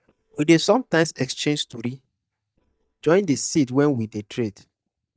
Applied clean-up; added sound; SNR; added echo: neural mask model DeepFilterNet 3.